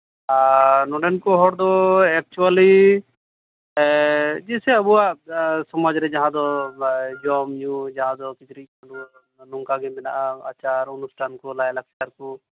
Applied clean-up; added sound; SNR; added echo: neural mask model RNNoise.